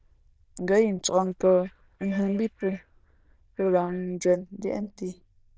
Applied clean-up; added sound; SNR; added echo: neural diffusion model UNIVERSE++.